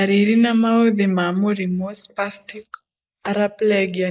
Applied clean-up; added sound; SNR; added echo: neural mask model Resemble Enhance denoiser.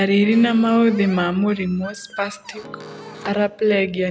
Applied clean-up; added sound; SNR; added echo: none; Squeak + Keyboard (musical); 19 dB; none.